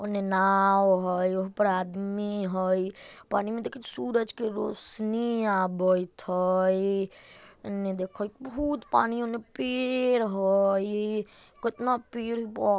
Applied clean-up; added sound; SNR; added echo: none; none; none; none.